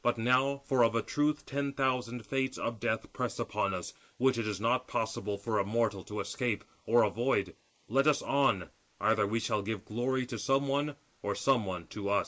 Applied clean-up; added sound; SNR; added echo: neural mask model Resemble Enhance denoiser.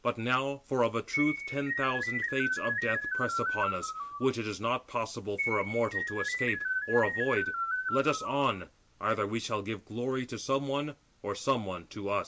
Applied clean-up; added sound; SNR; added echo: none; Keyboard (musical); 2 dB; none.